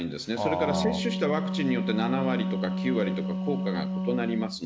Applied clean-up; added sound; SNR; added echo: none; Wind instrument, woodwind instrument; 1 dB; none.